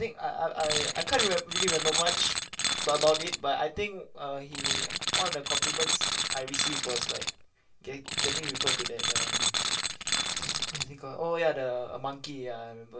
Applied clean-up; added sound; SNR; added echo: none; Tools; -3 dB; reverberation time 0.2 s.